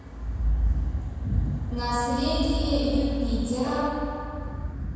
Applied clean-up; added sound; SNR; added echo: none; Burping, eructation; 16 dB; reverberation time 2.1 s.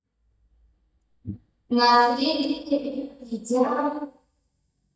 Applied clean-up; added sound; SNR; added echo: neural mask model DeepFilterNet 3.